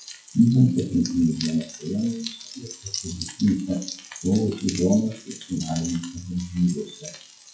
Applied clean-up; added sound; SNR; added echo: classical method WPE with log-MMSE.